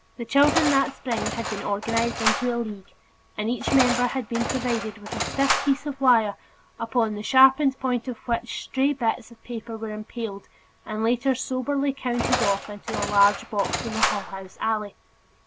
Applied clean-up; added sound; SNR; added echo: none; Engine; 4 dB; none.